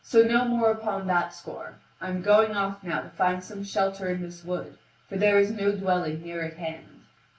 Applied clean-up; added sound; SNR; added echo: none; none; none; reverberation time 0.1 s.